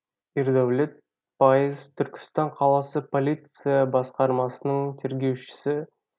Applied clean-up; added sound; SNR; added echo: none; none; none; none.